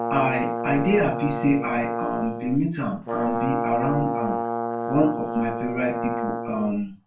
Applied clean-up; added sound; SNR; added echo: none; Brass instrument; 3 dB; reverberation time 0.2 s.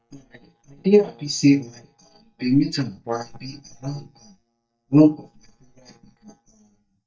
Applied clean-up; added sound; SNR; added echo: neural mask model DeepFilterNet 3.